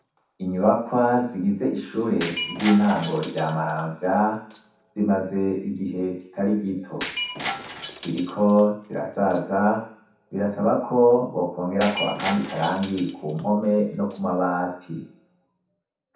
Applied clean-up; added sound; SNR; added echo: none; Shatter; 14 dB; reverberation time 0.7 s.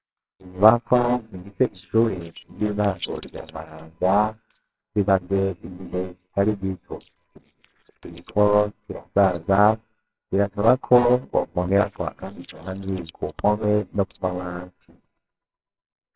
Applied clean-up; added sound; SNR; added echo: neural separator model SepFormer WHAMR!.